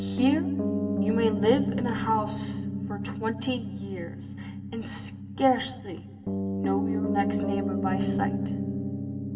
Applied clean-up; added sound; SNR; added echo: none; Piano; -1 dB; reverberation time 1.6 s.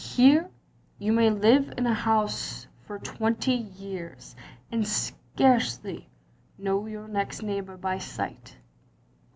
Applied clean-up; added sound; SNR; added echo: none; none; none; none.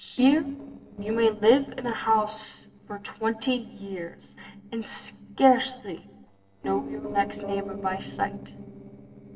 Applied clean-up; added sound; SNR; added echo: neural separator model SepFormer DNS4.